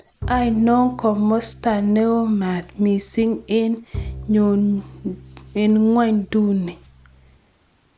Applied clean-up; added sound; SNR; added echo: none; Bowed string instrument; 16 dB; none.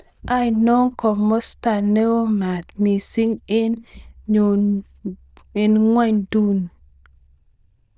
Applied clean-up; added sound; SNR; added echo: neural diffusion model UNIVERSE++.